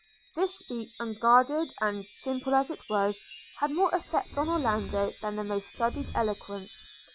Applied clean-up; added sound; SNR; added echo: none; Livestock, farm animals, working animals + Wind chime; 16 dB; none.